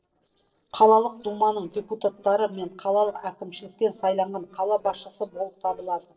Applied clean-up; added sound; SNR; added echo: neural separator model SepFormer DNS4.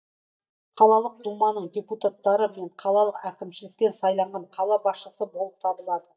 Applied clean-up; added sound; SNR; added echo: neural mask model DeepFilterNet 3.